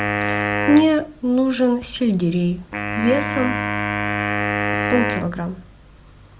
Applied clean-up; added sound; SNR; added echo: none; Wind instrument, woodwind instrument; 3 dB; none.